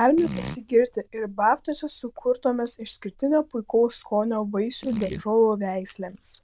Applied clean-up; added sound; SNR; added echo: neural diffusion model UNIVERSE++.